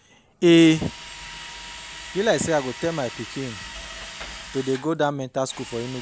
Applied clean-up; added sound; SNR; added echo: none; Drill; 15 dB; none.